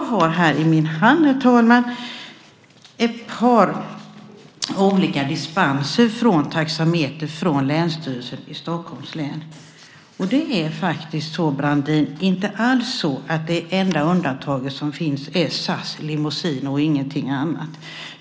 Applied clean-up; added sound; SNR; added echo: none; none; none; none.